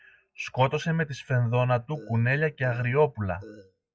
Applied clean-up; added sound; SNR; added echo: classical method log-MMSE.